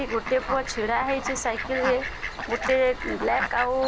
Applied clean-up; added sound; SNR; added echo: none; Fowl; 7 dB; none.